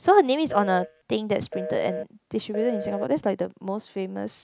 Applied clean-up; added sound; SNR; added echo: neural mask model RNNoise.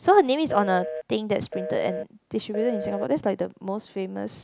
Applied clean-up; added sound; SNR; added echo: none; Telephone; 9 dB; none.